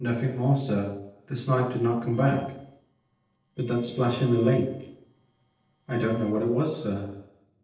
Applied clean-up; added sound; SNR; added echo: neural separator model SepFormer DNS4.